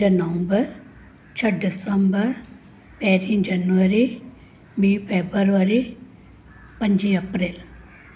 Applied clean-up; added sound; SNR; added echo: none; none; none; none.